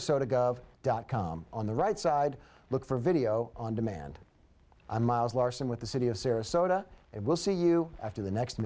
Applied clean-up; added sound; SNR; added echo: none; none; none; none.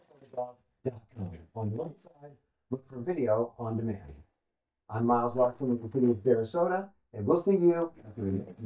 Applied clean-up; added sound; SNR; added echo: neural mask model DeepFilterNet 3.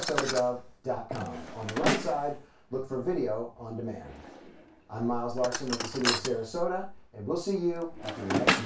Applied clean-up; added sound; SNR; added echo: none; Drawer open or close; 3 dB; reverberation time 0.2 s.